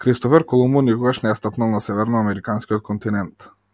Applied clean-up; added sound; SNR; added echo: none; none; none; none.